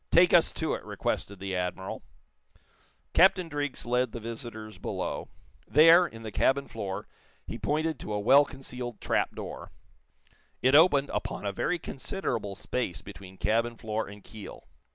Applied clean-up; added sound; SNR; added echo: none; none; none; none.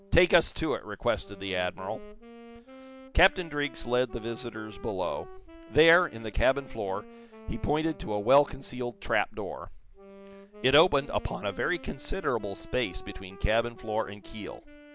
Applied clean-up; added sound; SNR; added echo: none; Wind instrument, woodwind instrument; 20 dB; none.